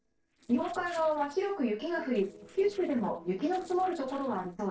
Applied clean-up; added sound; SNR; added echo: neural separator model SepFormer DNS4.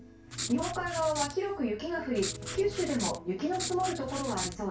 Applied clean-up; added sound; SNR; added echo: none; Writing; 7 dB; reverberation time 0.2 s.